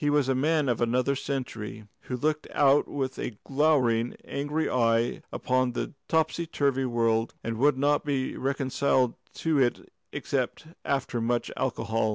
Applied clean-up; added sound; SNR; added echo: none; none; none; none.